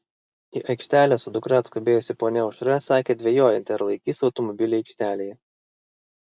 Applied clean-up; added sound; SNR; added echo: none; none; none; none.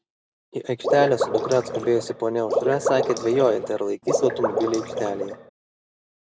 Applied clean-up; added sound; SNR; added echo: none; Water / Liquid; 2 dB; none.